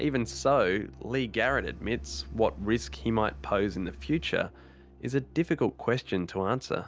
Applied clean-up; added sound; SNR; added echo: none; Engine; 14 dB; none.